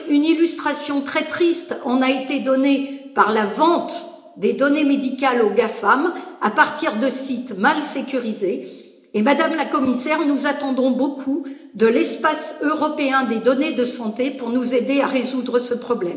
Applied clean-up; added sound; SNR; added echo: none; none; none; reverberation time 0.8 s.